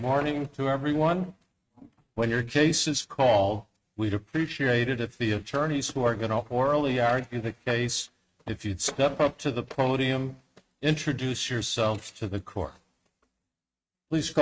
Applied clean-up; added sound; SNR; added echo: neural mask model RNNoise.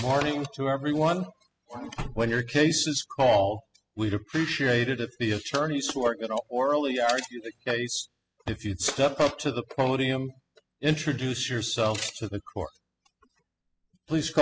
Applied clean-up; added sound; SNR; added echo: classical method spectral subtraction.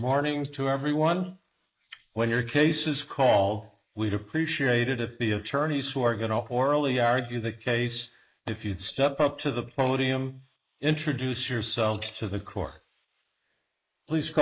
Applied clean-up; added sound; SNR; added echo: neural mask model Resemble Enhance denoiser.